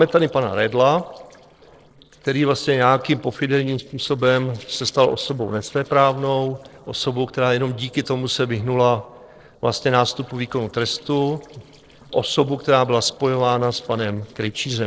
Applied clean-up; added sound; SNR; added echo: neural separator model SepFormer DNS4.